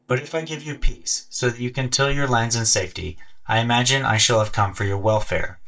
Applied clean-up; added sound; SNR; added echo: neural mask model DeepFilterNet 3.